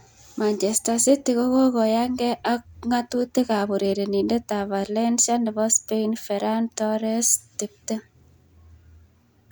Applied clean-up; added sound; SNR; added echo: none; none; none; none.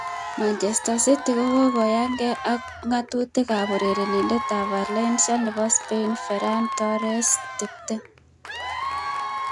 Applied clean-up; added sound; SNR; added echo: none; Applause / Crowd / Cheering; 7 dB; none.